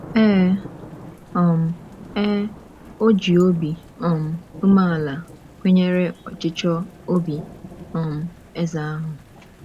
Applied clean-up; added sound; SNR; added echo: none; Thunder / Rain; 19 dB; none.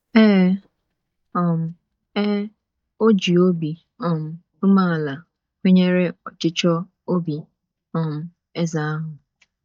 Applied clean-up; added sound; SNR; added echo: neural mask model DeepFilterNet 3.